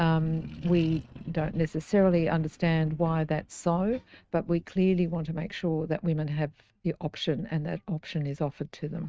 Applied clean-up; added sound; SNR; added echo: neural mask model RNNoise.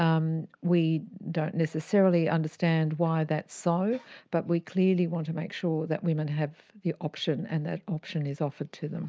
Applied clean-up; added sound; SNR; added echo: none; none; none; none.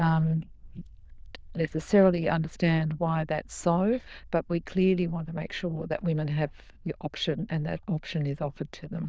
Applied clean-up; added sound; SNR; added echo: neural diffusion model UNIVERSE++.